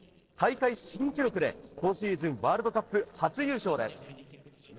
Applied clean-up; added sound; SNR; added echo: neural separator model SepFormer DNS4.